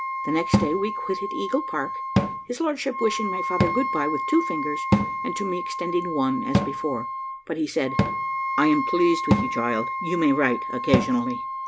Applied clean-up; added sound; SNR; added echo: none; Cupboard open or close / Drawer open or close + Wind instrument, woodwind instrument; 0 dB; none.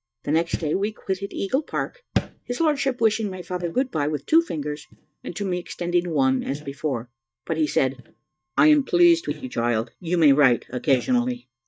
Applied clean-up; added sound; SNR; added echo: neural mask model DeepFilterNet 3.